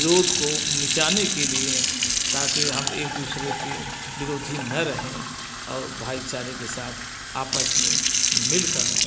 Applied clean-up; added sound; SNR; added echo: none; Fill (with liquid) / Sink (filling or washing); -4 dB; none.